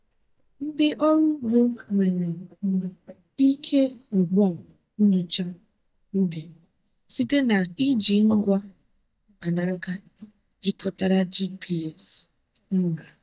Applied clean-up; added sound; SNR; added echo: neural mask model DeepFilterNet 3.